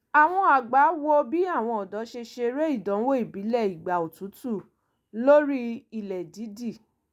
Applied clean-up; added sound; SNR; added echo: none; none; none; none.